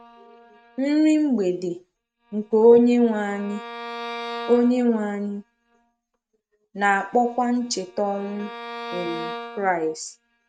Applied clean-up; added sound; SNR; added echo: neural mask model RNNoise.